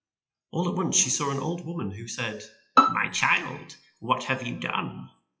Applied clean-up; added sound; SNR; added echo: classical method WPE with log-MMSE.